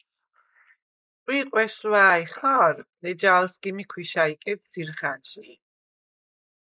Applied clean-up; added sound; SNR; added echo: neural mask model Resemble Enhance denoiser.